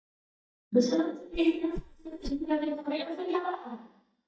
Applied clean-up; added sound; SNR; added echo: neural mask model DeepFilterNet 3.